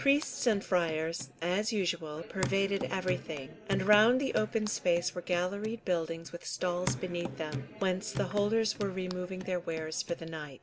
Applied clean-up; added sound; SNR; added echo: none; Hands / Wood; 11 dB; none.